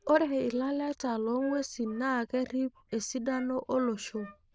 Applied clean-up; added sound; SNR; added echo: neural diffusion model UNIVERSE++.